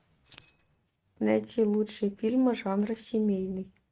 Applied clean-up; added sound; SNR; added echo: neural mask model RNNoise.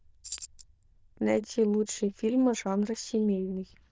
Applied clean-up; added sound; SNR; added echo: neural diffusion model UNIVERSE++.